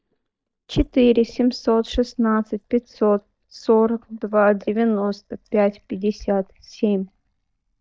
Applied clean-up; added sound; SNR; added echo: neural mask model DeepFilterNet 3.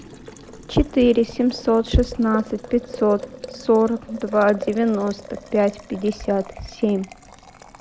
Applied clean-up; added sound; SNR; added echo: none; Boiling; 16 dB; none.